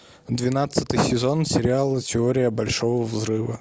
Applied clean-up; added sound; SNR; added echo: none; none; none; none.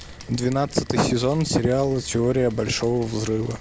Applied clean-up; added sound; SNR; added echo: none; Rain; 18 dB; none.